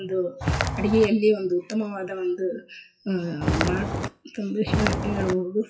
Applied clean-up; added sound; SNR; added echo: classical method WPE with log-MMSE.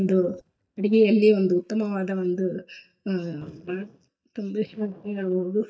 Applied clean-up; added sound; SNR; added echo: neural mask model DeepFilterNet 3.